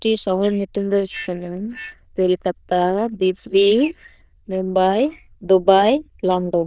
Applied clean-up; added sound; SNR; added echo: neural diffusion model UNIVERSE++.